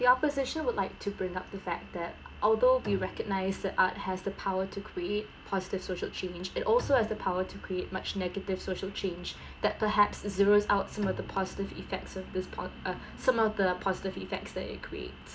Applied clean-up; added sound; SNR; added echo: none; Bowed string instrument; 19 dB; none.